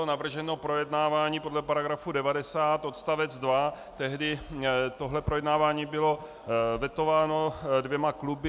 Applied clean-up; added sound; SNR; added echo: none; none; none; none.